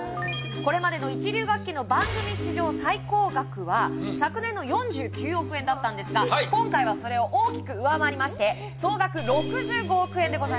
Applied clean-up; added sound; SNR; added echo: none; none; none; none.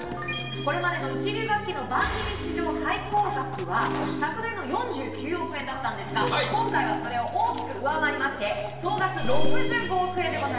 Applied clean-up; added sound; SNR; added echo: none; Dog; 18 dB; reverberation time 1.0 s.